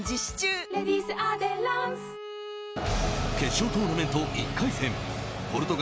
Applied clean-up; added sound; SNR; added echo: none; Bowed string instrument; 14 dB; none.